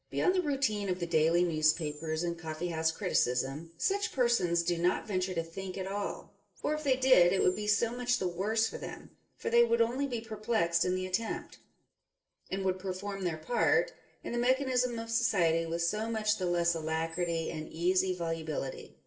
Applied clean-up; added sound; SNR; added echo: neural separator model SepFormer DNS4.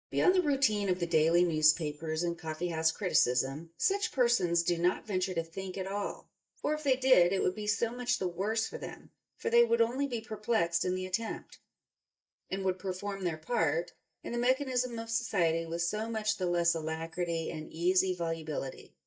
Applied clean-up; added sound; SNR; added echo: neural mask model DeepFilterNet 3.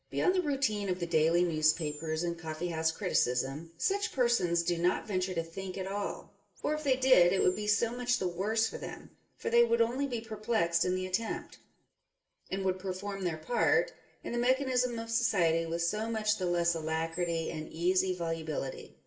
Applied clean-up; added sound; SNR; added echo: none; Animal; 19 dB; reverberation time 0.4 s.